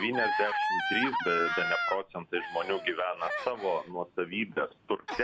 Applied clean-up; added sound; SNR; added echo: none; Gasp; 2 dB; none.